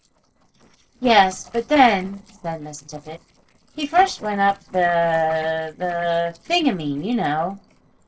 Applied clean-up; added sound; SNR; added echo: neural separator model SepFormer DNS4.